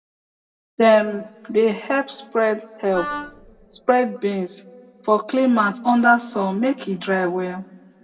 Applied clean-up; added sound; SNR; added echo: none; Wind instrument, woodwind instrument; 11 dB; reverberation time 1.0 s.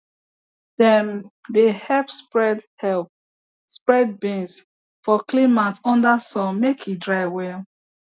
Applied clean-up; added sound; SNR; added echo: none; none; none; none.